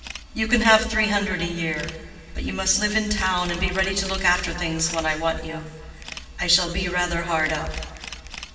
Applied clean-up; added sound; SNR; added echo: none; Camera; 17 dB; reverberation time 2.3 s.